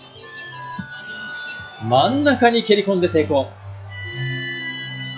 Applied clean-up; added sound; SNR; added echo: classical method log-MMSE.